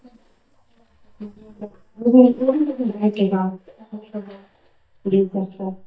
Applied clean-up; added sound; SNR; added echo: neural mask model DeepFilterNet 3.